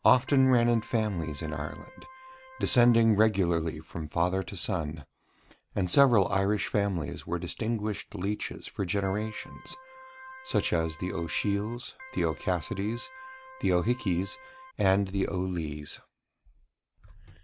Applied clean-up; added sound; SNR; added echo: none; Organ; 19 dB; none.